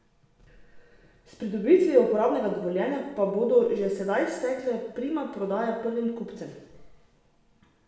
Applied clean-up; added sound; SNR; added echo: none; none; none; reverberation time 0.9 s.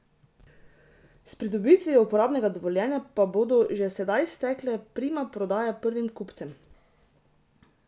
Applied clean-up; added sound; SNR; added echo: none; none; none; none.